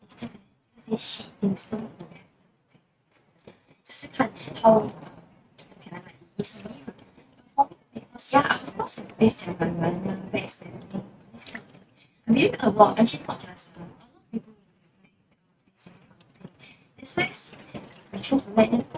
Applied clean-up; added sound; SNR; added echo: neural mask model RNNoise.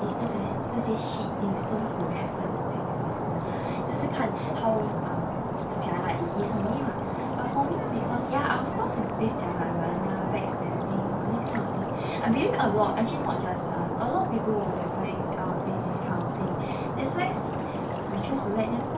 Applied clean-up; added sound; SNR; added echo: none; Stream; -2 dB; none.